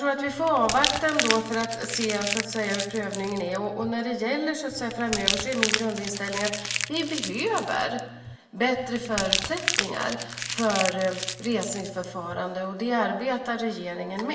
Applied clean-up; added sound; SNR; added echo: none; Crumpling, crinkling; 4 dB; reverberation time 1.1 s.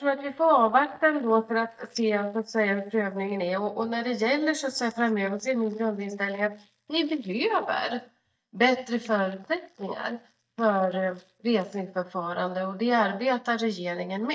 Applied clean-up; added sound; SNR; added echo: neural mask model DeepFilterNet 3.